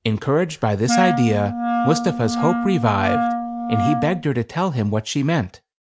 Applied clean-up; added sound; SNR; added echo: none; Wind instrument, woodwind instrument; 2 dB; none.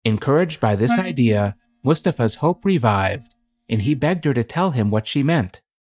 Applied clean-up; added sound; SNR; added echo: neural mask model DeepFilterNet 3.